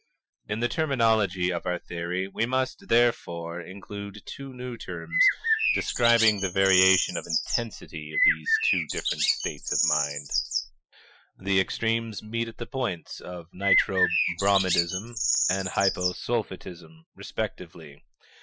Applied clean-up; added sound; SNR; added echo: classical method Wiener filter.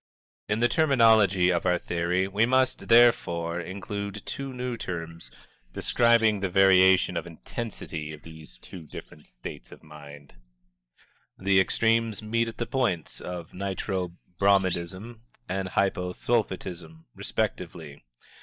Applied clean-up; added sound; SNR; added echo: neural mask model DeepFilterNet 3.